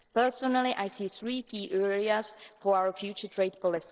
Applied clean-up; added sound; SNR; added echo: neural separator model SepFormer DNS4.